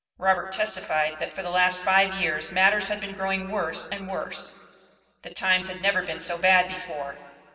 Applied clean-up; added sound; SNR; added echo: none; none; none; reverberation time 1.9 s.